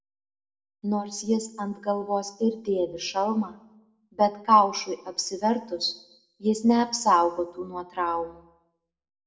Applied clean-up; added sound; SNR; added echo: none; none; none; reverberation time 0.6 s.